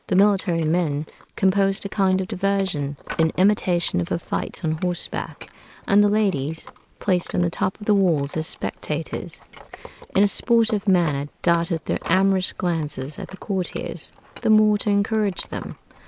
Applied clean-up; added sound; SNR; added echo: neural mask model Resemble Enhance denoiser.